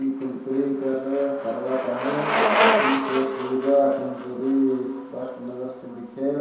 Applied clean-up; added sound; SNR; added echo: none; Bicycle; 2 dB; reverberation time 0.7 s.